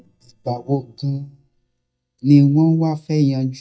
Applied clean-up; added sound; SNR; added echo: neural mask model DeepFilterNet 3.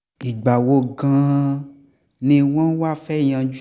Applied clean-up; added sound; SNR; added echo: none; none; none; none.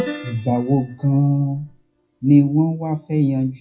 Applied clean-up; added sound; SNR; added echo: classical method WPE with log-MMSE.